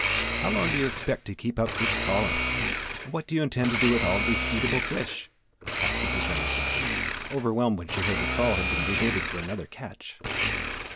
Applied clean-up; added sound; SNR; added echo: none; Domestic sounds, home sounds; -1 dB; none.